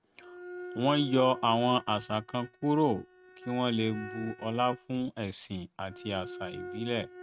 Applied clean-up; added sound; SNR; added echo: neural mask model RNNoise.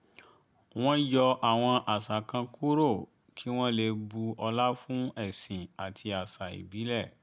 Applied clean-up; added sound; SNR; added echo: none; none; none; none.